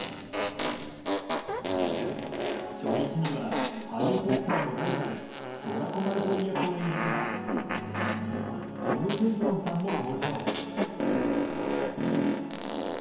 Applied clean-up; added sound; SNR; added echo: none; Fart; -1 dB; reverberation time 0.9 s.